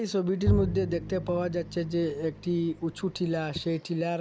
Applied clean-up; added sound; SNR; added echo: none; Bowed string instrument; 5 dB; none.